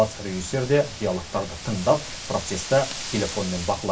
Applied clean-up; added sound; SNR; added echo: none; Wind; 11 dB; reverberation time 0.2 s.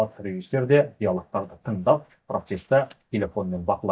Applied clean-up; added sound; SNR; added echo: neural mask model DeepFilterNet 3.